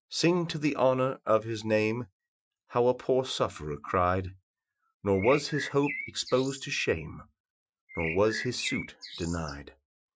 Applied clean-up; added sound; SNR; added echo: classical method Wiener filter.